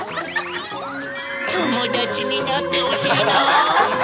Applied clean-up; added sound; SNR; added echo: none; none; none; none.